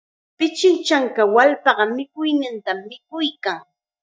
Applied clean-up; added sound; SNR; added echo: neural mask model DeepFilterNet 3.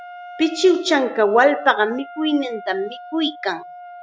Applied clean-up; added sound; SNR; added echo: none; Wind instrument, woodwind instrument; 18 dB; none.